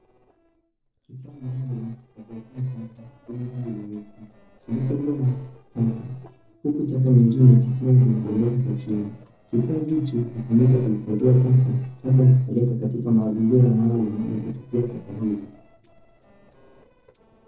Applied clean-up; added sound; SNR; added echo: neural separator model SepFormer DNS4.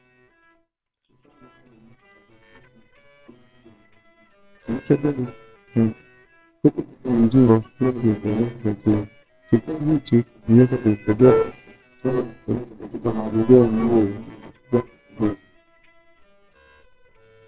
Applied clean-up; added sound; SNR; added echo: neural separator model SepFormer WHAMR!.